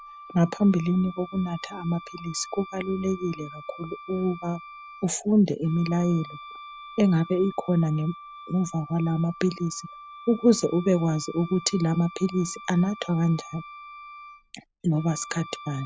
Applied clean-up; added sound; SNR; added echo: none; Wind instrument, woodwind instrument; 17 dB; none.